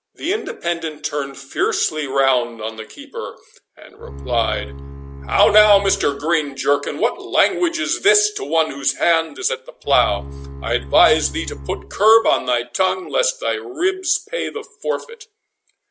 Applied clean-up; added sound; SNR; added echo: none; Bowed string instrument; 13 dB; none.